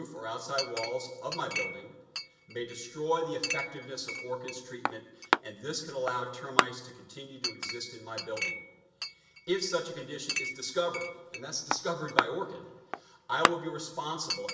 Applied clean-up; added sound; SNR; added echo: none; Chink, clink; 0 dB; reverberation time 0.9 s.